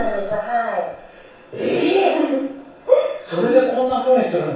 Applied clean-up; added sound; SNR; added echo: none; Cricket; 19 dB; reverberation time 0.7 s.